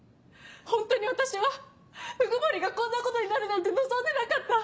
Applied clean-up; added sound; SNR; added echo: none; none; none; none.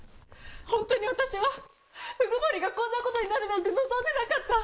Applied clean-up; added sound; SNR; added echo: neural mask model Resemble Enhance denoiser.